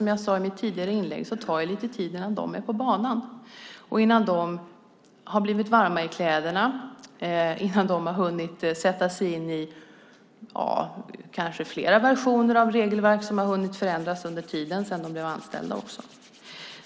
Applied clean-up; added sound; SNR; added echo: none; none; none; none.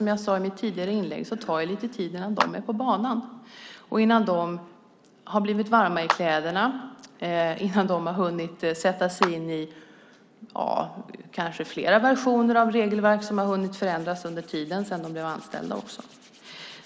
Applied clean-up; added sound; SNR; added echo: none; Clapping; 7 dB; none.